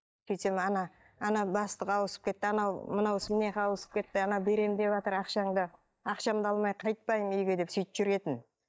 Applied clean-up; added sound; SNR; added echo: neural mask model DeepFilterNet 3.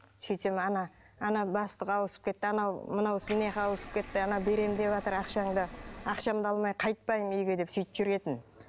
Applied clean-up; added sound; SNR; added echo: none; Liquid; 13 dB; none.